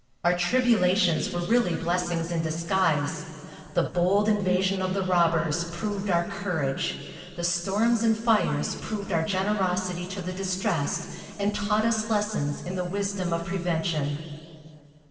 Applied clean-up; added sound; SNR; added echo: none; none; none; reverberation time 2.4 s.